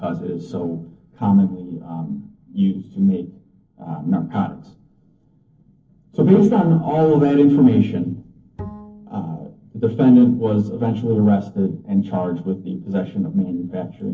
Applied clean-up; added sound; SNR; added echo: neural separator model SepFormer DNS4.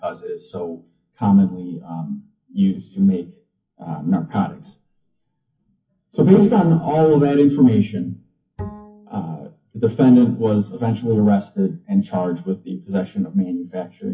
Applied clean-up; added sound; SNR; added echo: classical method WPE with log-MMSE.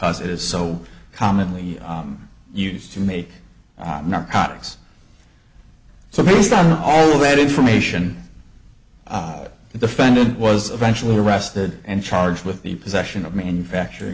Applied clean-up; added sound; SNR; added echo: none; none; none; none.